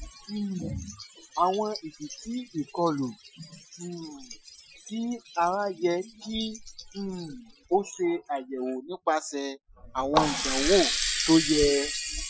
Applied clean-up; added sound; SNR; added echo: classical method Wiener filter.